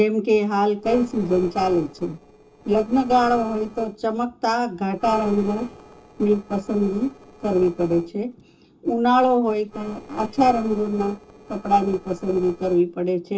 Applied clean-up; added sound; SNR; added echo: neural separator model SepFormer DNS4.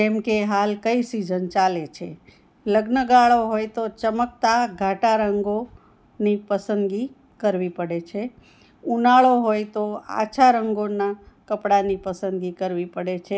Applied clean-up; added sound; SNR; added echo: none; none; none; none.